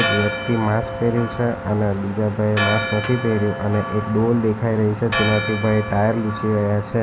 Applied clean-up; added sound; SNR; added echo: none; Church bell; 7 dB; none.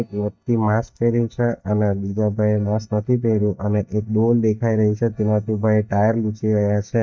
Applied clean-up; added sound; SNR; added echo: neural mask model DeepFilterNet 3.